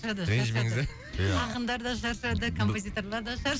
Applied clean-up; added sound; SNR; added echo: none; none; none; none.